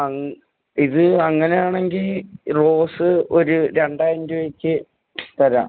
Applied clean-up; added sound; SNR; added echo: none; none; none; none.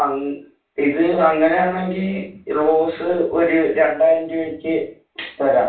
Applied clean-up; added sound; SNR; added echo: none; none; none; reverberation time 0.3 s.